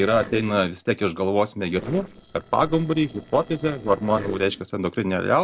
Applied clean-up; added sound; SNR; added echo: neural separator model SepFormer DNS4.